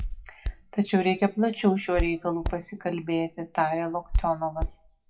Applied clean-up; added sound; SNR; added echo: classical method WPE with log-MMSE.